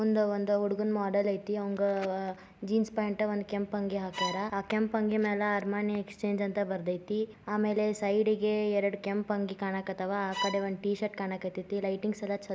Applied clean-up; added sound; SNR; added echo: none; Bowed string instrument; 8 dB; none.